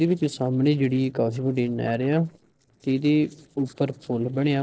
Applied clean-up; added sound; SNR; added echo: neural separator model SepFormer DNS4.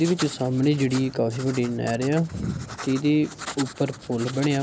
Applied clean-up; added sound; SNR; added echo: none; Writing; 15 dB; none.